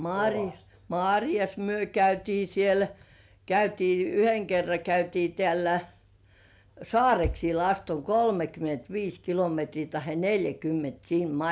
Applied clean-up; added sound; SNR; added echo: none; none; none; none.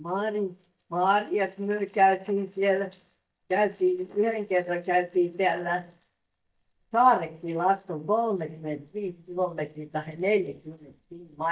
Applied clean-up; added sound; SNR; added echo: neural mask model DeepFilterNet 3.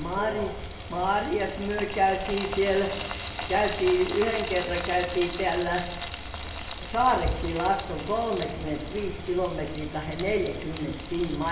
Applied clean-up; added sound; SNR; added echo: none; Frying (food); 8 dB; reverberation time 0.8 s.